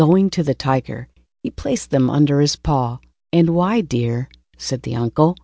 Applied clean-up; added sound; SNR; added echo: none; none; none; none.